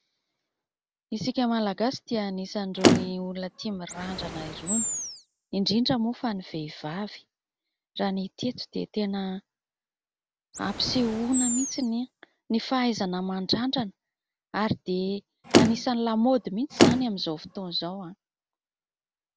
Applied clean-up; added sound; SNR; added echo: none; Motor vehicle (road) + Animal; -2 dB; none.